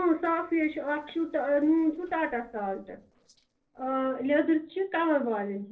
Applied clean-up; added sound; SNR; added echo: neural separator model SepFormer DNS4.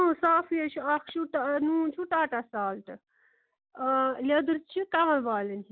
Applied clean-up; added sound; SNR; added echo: none; none; none; none.